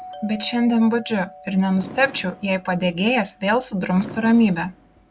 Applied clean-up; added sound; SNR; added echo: none; Fireworks + Doorbell; 18 dB; none.